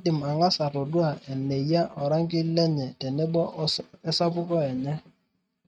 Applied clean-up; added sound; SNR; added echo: neural mask model RNNoise.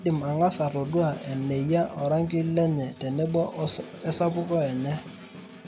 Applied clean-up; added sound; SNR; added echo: none; Snare drum; 18 dB; none.